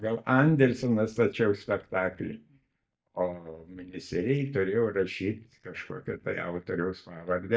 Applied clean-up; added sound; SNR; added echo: neural mask model DeepFilterNet 3.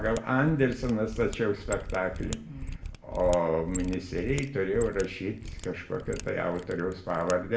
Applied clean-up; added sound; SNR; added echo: none; Mechanisms; 10 dB; reverberation time 0.5 s.